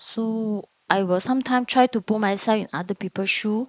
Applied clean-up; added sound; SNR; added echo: neural mask model Resemble Enhance denoiser.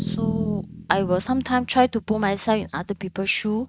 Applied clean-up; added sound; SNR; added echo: neural mask model RNNoise.